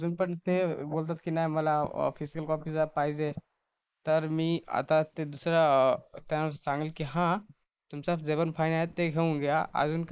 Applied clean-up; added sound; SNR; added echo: neural mask model Resemble Enhance denoiser.